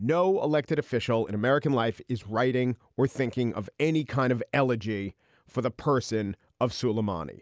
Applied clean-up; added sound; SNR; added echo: none; none; none; none.